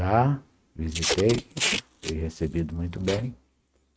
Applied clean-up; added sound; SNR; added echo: neural mask model RNNoise.